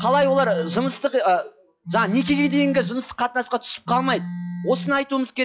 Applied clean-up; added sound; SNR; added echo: classical method log-MMSE.